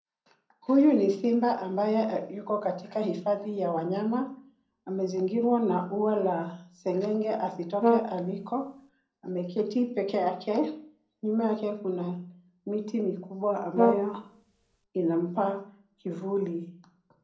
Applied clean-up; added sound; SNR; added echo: none; Brass instrument; 0 dB; reverberation time 0.6 s.